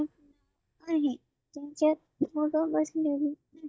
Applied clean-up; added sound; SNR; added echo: neural mask model DeepFilterNet 3.